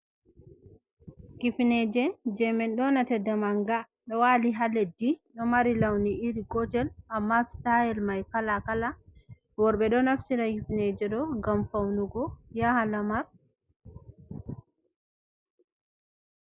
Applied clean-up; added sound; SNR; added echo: none; none; none; none.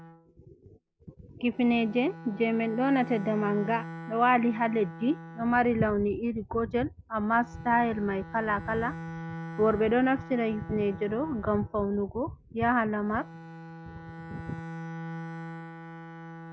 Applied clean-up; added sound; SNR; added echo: none; Bowed string instrument; 13 dB; none.